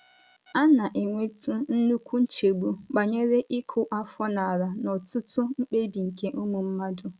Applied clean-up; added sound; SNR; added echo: none; none; none; none.